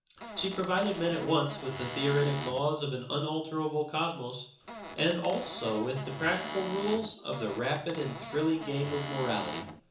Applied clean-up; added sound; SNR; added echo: none; Squeak / Cupboard open or close; 9 dB; reverberation time 0.7 s.